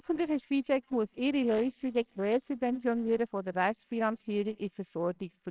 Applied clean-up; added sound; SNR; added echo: neural separator model SepFormer WHAMR!.